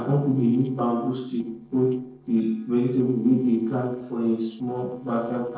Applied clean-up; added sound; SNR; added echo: neural separator model SepFormer DNS4.